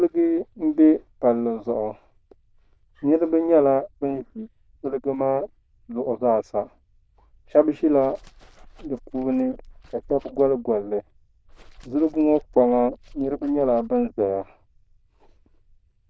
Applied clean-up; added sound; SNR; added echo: neural diffusion model UNIVERSE++.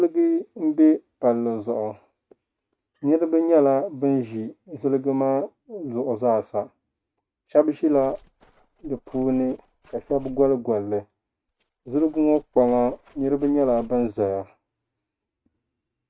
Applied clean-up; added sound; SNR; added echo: neural mask model RNNoise.